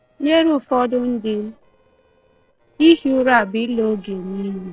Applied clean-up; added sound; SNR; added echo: neural separator model SepFormer DNS4.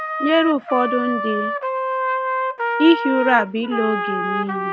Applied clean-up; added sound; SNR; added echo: none; Trumpet; 3 dB; none.